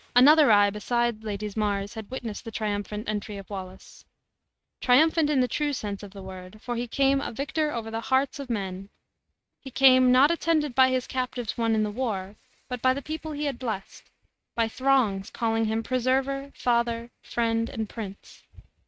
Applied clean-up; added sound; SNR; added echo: neural mask model RNNoise.